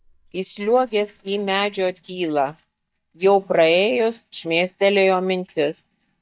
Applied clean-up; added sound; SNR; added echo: neural mask model DeepFilterNet 3.